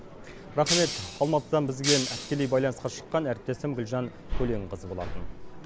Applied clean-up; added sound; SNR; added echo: none; Shatter; 4 dB; none.